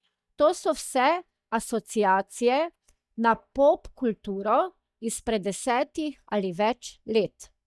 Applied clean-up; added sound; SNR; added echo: neural mask model DeepFilterNet 3.